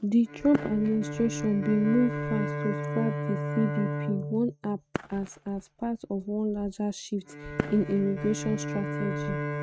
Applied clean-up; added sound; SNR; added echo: neural mask model RNNoise.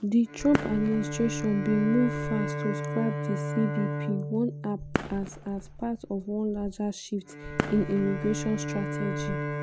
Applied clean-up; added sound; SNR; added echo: none; Bowed string instrument + Fireworks; 4 dB; none.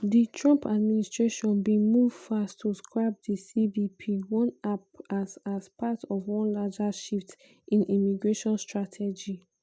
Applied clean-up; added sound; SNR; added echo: none; none; none; none.